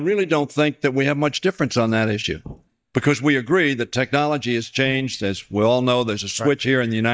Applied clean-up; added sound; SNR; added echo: neural mask model DeepFilterNet 3.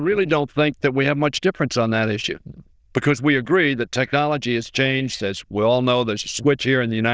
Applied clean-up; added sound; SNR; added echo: neural diffusion model UNIVERSE++.